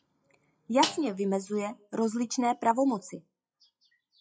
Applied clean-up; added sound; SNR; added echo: classical method WPE with log-MMSE.